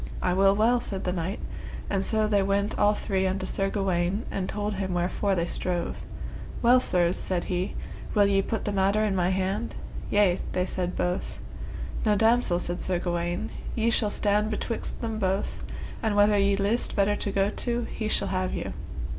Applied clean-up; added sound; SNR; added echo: none; none; none; none.